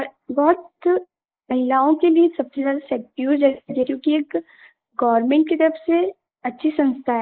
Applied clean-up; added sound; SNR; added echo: neural mask model Resemble Enhance denoiser.